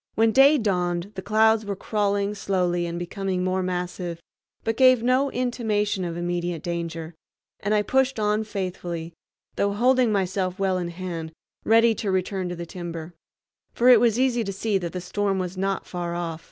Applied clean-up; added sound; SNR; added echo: none; none; none; none.